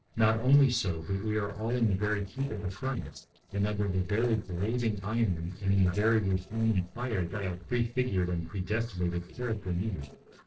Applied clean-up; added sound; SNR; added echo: neural separator model SepFormer DNS4.